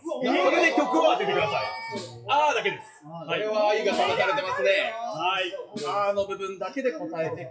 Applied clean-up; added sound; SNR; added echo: classical method WPE with log-MMSE.